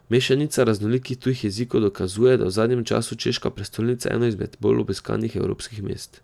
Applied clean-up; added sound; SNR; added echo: none; none; none; none.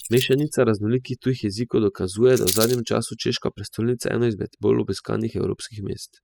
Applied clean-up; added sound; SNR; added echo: classical method spectral subtraction.